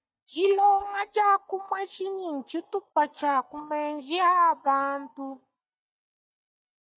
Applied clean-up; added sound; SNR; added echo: neural mask model DeepFilterNet 3.